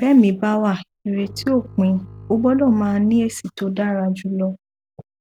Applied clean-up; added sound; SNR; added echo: none; Bowed string instrument; 20 dB; none.